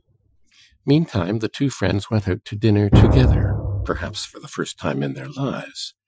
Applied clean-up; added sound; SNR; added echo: classical method Wiener filter.